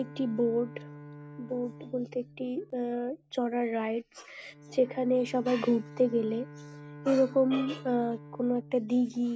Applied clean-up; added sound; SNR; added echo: none; Bowed string instrument; 18 dB; none.